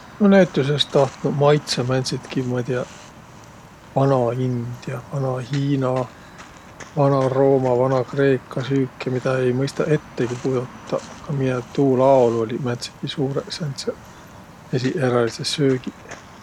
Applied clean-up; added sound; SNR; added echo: none; Walk, footsteps; 19 dB; none.